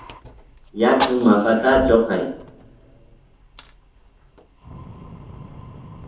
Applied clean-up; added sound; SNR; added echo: none; Fire; 12 dB; reverberation time 2.7 s.